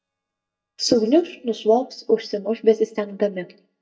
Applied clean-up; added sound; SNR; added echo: neural mask model DeepFilterNet 3.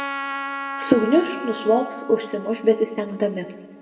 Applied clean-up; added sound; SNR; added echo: none; Trumpet; 10 dB; reverberation time 1.3 s.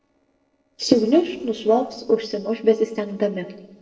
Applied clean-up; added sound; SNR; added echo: neural separator model SepFormer DNS4.